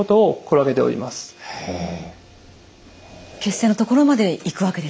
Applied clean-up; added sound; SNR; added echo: none; none; none; none.